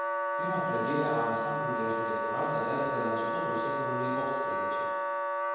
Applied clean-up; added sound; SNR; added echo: none; Wind instrument, woodwind instrument; -4 dB; reverberation time 1.2 s.